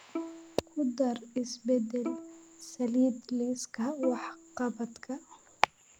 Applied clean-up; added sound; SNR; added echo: none; Bowed string instrument; 12 dB; none.